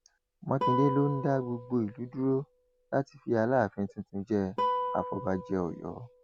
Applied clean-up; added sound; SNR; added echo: none; Guitar; 6 dB; none.